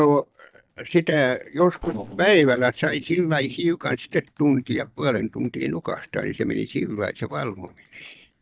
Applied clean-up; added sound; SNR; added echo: neural mask model DeepFilterNet 3.